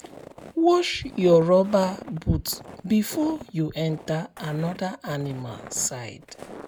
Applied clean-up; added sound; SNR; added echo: none; Walk, footsteps; 18 dB; none.